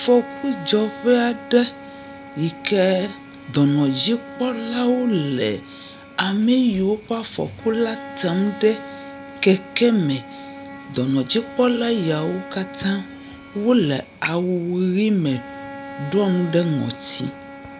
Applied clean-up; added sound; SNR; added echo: none; Bowed string instrument; 16 dB; none.